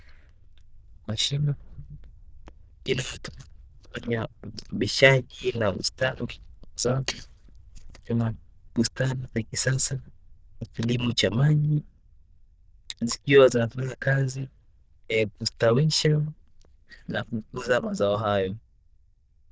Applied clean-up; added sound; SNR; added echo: neural diffusion model UNIVERSE++.